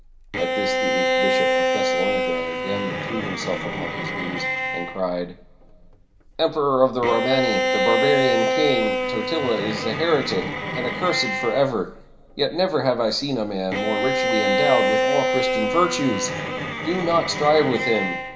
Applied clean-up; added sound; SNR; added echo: none; Bowed string instrument; 0 dB; reverberation time 2.0 s.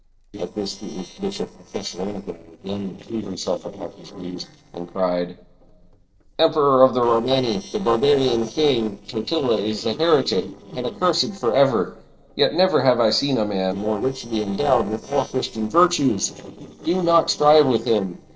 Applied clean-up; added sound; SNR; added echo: neural separator model SepFormer DNS4.